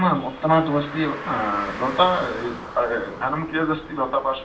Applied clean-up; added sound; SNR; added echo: none; Car; 13 dB; reverberation time 0.3 s.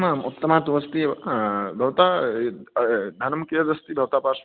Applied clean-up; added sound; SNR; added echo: none; none; none; none.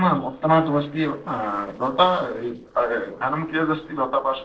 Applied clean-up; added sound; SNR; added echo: neural separator model SepFormer DNS4.